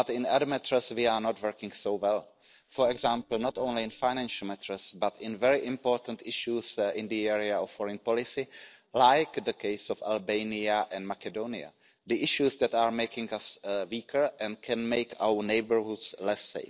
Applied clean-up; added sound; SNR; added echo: neural separator model SepFormer DNS4.